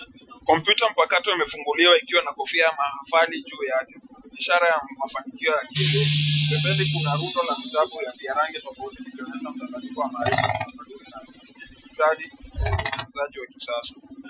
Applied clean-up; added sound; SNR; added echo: classical method Wiener filter.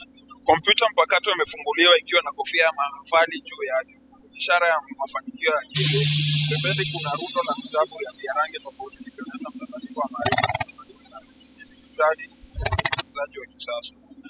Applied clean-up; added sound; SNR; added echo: classical method spectral subtraction.